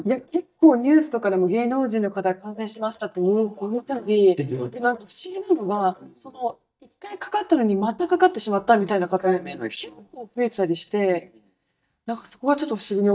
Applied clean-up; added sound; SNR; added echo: neural mask model DeepFilterNet 3.